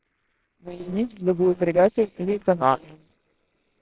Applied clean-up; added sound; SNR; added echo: neural separator model SepFormer WHAMR!.